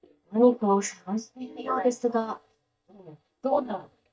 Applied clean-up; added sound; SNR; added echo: neural mask model DeepFilterNet 3.